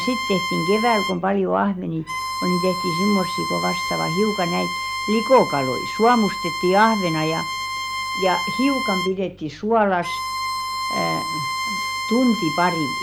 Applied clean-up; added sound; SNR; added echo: none; Bowed string instrument; 5 dB; none.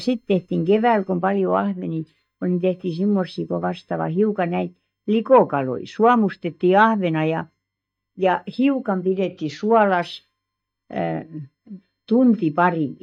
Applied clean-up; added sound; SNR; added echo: neural mask model DeepFilterNet 3.